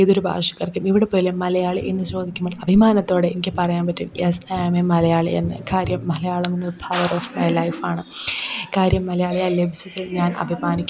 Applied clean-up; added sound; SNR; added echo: none; Tap; 19 dB; none.